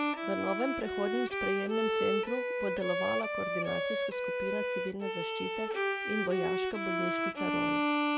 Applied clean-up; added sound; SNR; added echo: none; Bowed string instrument; -5 dB; none.